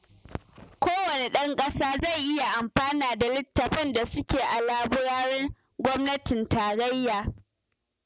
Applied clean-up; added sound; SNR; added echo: none; none; none; none.